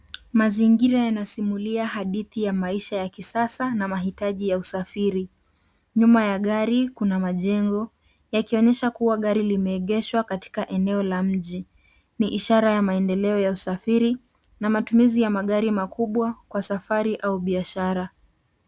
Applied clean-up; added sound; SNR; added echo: none; none; none; none.